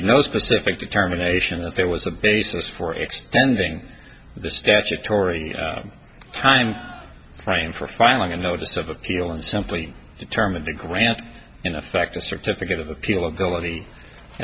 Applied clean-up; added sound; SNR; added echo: none; Livestock, farm animals, working animals; 19 dB; none.